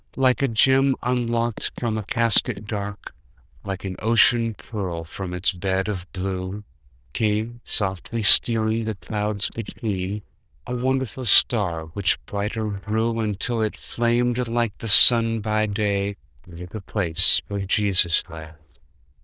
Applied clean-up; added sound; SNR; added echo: neural diffusion model UNIVERSE++.